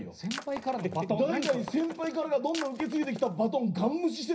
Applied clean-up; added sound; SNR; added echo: none; Shatter; 13 dB; reverberation time 0.5 s.